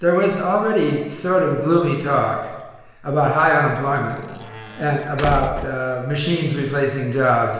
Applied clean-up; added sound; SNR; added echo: none; Squeak / Slam / Wood; 9 dB; reverberation time 1.1 s.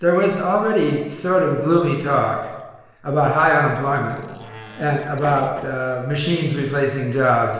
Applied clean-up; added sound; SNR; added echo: neural separator model SepFormer DNS4.